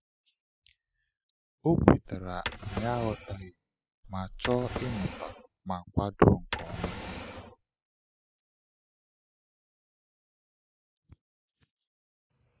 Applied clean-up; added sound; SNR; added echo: classical method spectral subtraction.